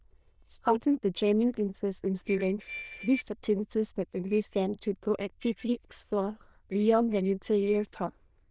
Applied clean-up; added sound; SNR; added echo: neural diffusion model UNIVERSE++.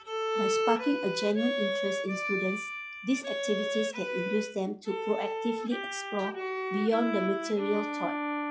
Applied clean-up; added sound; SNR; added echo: classical method log-MMSE.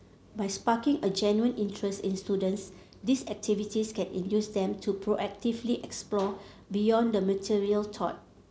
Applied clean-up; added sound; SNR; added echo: none; none; none; none.